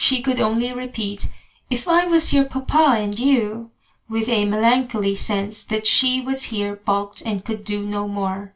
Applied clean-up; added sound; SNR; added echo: none; none; none; reverberation time 0.2 s.